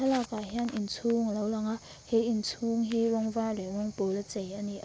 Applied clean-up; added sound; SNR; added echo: none; none; none; none.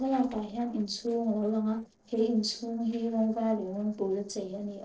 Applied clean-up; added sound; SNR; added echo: neural separator model SepFormer DNS4.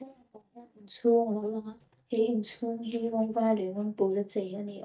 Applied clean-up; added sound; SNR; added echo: neural mask model DeepFilterNet 3.